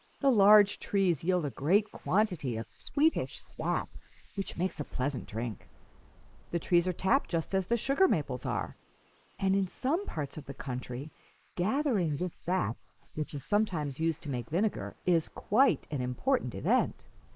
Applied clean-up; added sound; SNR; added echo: neural mask model Resemble Enhance denoiser.